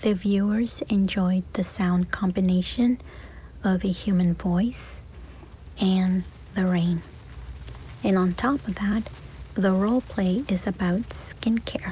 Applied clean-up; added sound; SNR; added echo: none; none; none; none.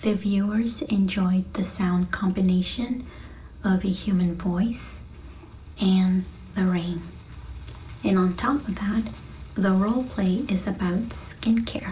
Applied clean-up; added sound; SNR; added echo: none; none; none; reverberation time 0.4 s.